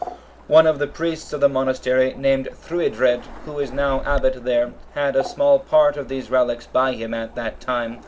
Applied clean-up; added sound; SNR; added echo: none; Waves, surf; 14 dB; none.